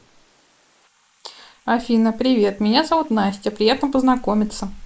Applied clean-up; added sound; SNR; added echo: neural mask model Resemble Enhance denoiser.